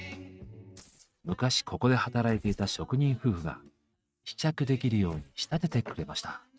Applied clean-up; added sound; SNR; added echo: neural mask model RNNoise.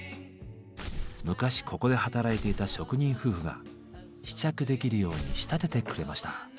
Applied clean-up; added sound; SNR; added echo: none; Tearing; 6 dB; none.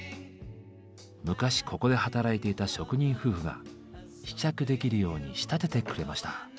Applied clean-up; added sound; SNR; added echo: none; none; none; none.